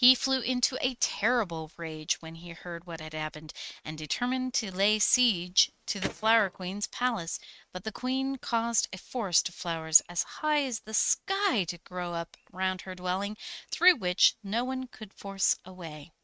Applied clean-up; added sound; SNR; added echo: neural mask model RNNoise.